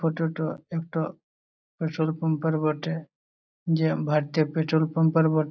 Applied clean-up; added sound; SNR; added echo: none; none; none; none.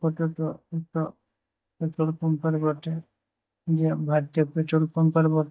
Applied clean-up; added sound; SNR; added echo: neural mask model DeepFilterNet 3.